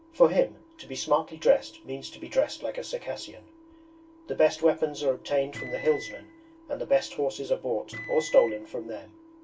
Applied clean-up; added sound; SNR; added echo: none; Microwave oven; 13 dB; reverberation time 0.2 s.